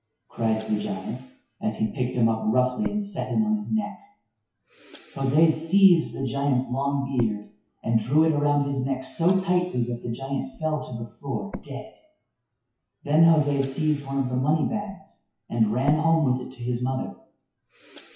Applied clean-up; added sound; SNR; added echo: classical method WPE with log-MMSE.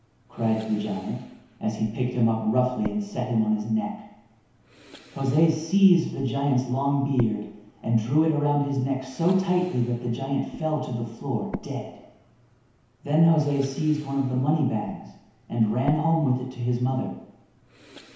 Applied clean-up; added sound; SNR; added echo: none; Breathing; 20 dB; reverberation time 1.0 s.